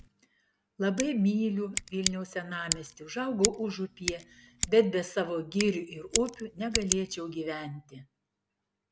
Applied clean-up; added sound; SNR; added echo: none; Scissors; 6 dB; none.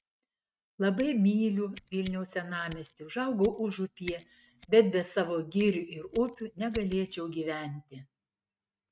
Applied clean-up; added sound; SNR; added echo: neural mask model RNNoise.